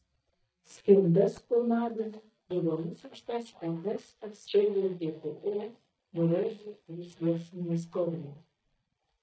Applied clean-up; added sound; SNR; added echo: neural mask model DeepFilterNet 3.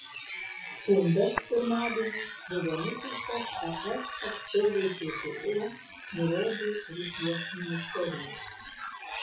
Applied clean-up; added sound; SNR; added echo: classical method WPE with log-MMSE.